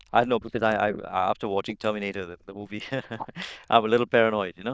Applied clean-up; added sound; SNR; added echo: neural diffusion model UNIVERSE++.